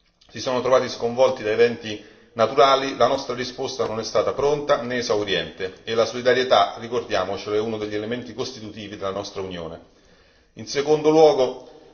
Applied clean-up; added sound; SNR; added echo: neural separator model SepFormer DNS4.